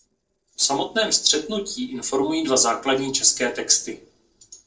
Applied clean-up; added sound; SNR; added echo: neural separator model SepFormer DNS4.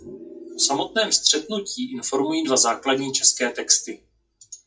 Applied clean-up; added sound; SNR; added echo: classical method WPE with log-MMSE.